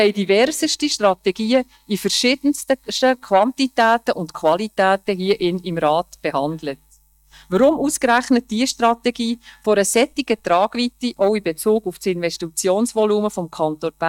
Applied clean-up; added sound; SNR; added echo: neural mask model DeepFilterNet 3.